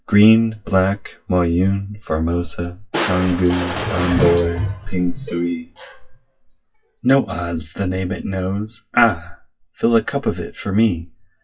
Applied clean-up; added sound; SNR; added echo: classical method WPE with log-MMSE.